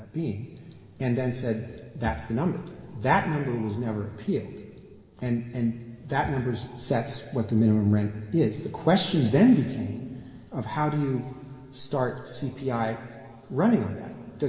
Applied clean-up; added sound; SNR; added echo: none; none; none; reverberation time 2.2 s.